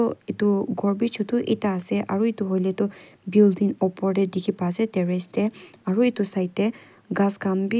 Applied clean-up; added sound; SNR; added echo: none; none; none; none.